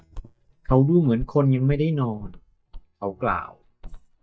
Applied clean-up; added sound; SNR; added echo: neural mask model DeepFilterNet 3.